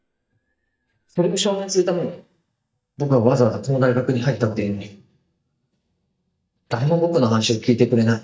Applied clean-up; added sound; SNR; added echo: neural mask model DeepFilterNet 3.